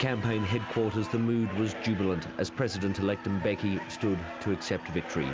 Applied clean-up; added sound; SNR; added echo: none; none; none; none.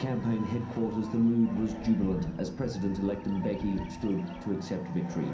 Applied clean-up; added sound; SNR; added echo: none; Bird vocalization, bird call, bird song; 18 dB; reverberation time 0.6 s.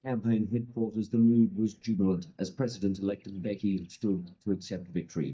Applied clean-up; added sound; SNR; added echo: neural mask model DeepFilterNet 3.